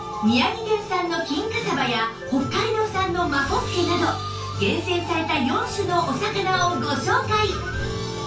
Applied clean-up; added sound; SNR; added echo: none; Bird; 17 dB; reverberation time 0.2 s.